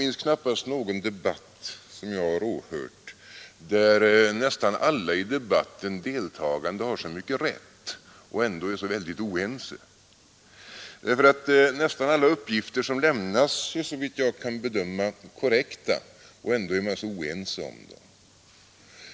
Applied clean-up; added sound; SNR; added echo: none; none; none; none.